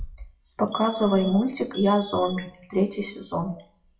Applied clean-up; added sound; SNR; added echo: classical method WPE with log-MMSE.